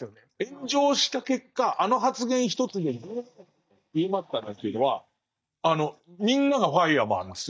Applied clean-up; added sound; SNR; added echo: neural mask model DeepFilterNet 3.